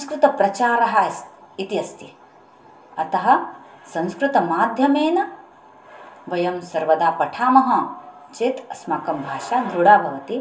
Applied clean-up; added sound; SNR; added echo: none; none; none; reverberation time 0.2 s.